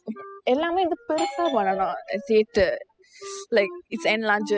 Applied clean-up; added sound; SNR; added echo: classical method spectral subtraction.